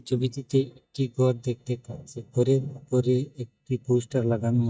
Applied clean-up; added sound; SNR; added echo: neural mask model DeepFilterNet 3.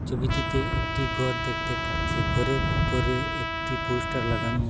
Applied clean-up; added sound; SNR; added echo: none; Thunder / Rain + Trumpet; -3 dB; none.